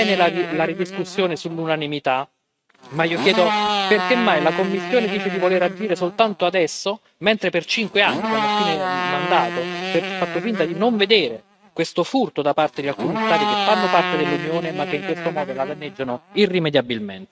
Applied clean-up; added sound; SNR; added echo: neural mask model RNNoise.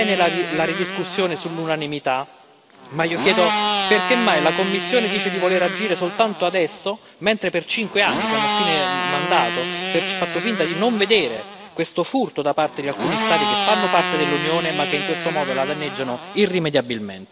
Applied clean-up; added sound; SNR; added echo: none; Motorcycle; 4 dB; none.